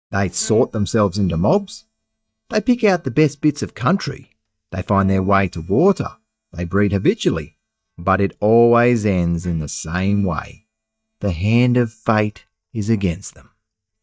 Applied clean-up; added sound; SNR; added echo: neural mask model DeepFilterNet 3.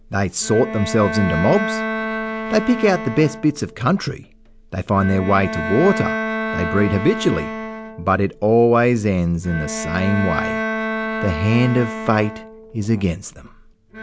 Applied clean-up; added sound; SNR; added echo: none; Bowed string instrument; 7 dB; none.